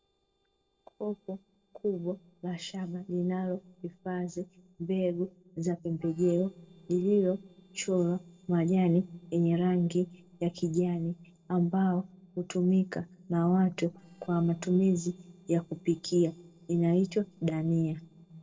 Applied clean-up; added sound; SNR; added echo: neural separator model SepFormer DNS4.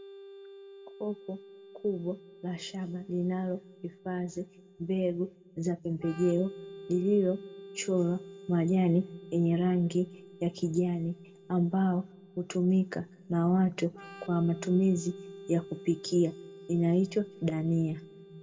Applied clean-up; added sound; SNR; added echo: none; Organ; 19 dB; reverberation time 1.7 s.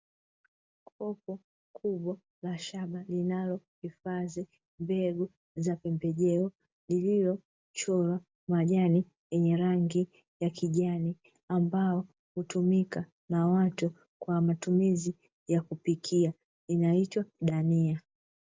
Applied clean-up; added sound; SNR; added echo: none; none; none; none.